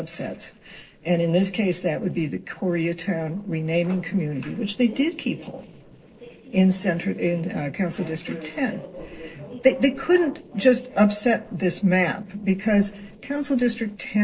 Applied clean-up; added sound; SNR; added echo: neural separator model SepFormer DNS4.